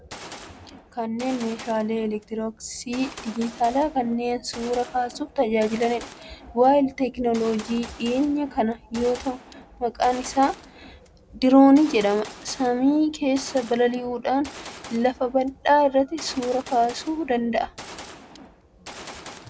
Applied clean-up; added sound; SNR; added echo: none; Gunshot, gunfire; 18 dB; none.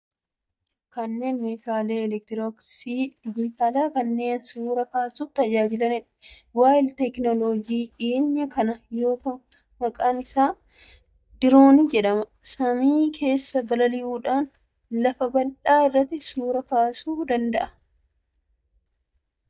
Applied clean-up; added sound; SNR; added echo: neural mask model DeepFilterNet 3.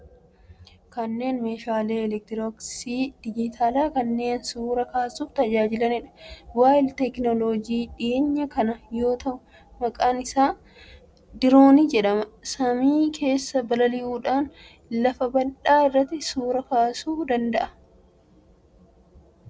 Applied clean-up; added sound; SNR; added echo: none; none; none; none.